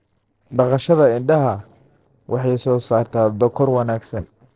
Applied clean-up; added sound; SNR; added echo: neural separator model SepFormer DNS4.